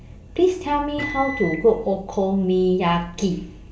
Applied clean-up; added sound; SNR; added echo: none; Microwave oven; 10 dB; reverberation time 0.6 s.